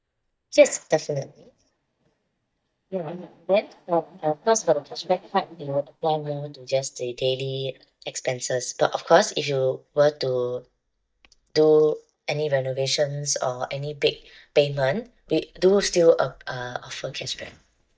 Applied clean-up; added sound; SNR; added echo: neural mask model DeepFilterNet 3.